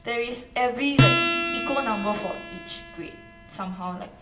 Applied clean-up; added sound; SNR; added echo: none; Acoustic guitar; -4 dB; reverberation time 0.8 s.